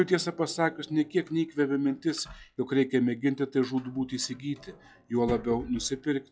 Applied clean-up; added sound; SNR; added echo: classical method log-MMSE.